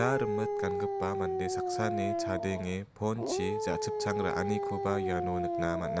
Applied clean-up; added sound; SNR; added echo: none; Dog; -1 dB; none.